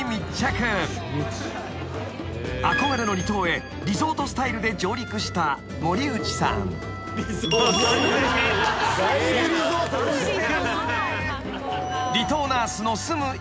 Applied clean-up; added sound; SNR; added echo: none; none; none; none.